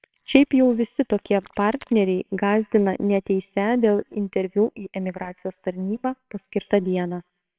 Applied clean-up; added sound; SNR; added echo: neural separator model SepFormer WHAMR!.